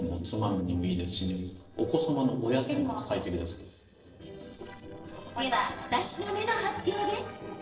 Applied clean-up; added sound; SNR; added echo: neural separator model SepFormer DNS4.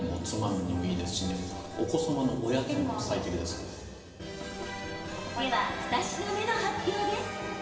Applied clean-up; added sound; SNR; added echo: none; Gong; 19 dB; reverberation time 2.4 s.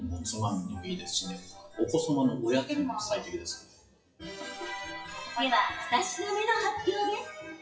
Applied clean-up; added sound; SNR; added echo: classical method WPE with log-MMSE.